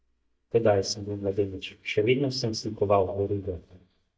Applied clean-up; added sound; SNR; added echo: neural mask model DeepFilterNet 3.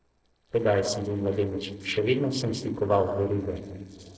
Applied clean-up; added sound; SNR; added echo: neural separator model SepFormer DNS4.